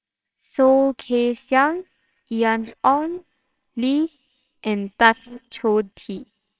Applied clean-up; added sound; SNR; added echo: neural separator model SepFormer WHAMR!.